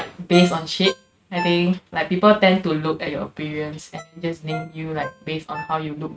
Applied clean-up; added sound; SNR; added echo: neural mask model RNNoise.